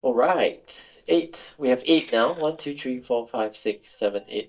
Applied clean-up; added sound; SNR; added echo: neural mask model DeepFilterNet 3.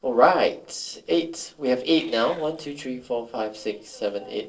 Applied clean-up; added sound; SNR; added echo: neural separator model SepFormer DNS4.